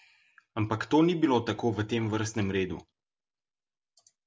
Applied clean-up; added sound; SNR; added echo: none; none; none; none.